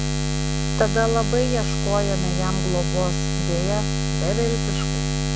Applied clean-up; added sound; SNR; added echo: none; Buzz; -4 dB; none.